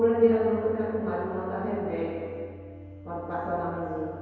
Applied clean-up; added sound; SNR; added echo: none; Bowed string instrument; 20 dB; reverberation time 2.2 s.